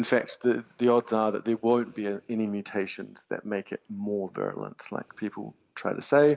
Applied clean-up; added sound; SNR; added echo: none; none; none; none.